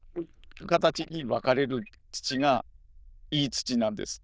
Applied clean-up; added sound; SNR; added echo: neural diffusion model UNIVERSE++.